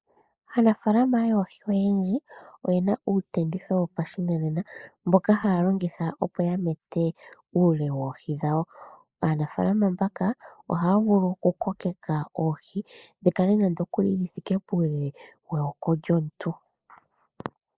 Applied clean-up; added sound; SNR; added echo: neural mask model Resemble Enhance denoiser.